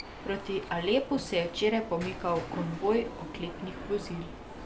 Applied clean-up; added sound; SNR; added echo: none; Alarm; 10 dB; none.